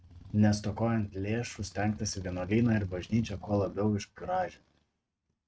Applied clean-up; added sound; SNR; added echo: neural mask model RNNoise.